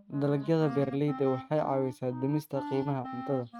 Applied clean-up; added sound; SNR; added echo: neural mask model RNNoise.